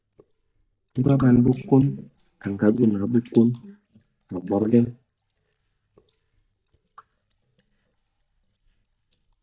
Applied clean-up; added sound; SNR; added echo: neural mask model DeepFilterNet 3.